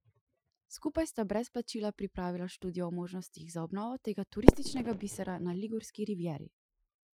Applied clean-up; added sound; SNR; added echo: classical method Wiener filter.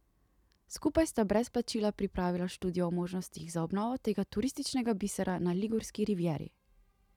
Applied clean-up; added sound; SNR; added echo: none; none; none; none.